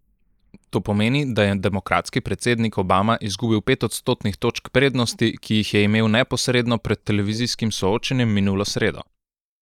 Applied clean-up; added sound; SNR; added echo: neural mask model Resemble Enhance denoiser.